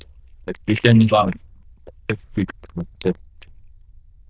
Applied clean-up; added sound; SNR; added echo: neural diffusion model UNIVERSE++.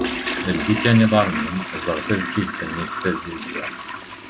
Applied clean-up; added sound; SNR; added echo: none; Toilet flush; 6 dB; none.